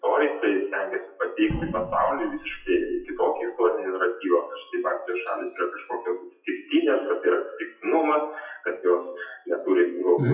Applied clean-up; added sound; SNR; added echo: classical method WPE with log-MMSE.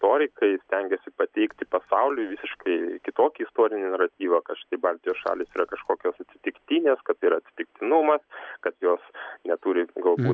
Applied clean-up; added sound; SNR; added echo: none; none; none; none.